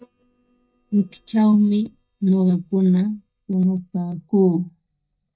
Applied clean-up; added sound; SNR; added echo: neural mask model DeepFilterNet 3.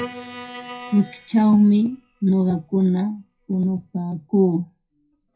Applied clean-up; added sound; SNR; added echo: classical method WPE with log-MMSE.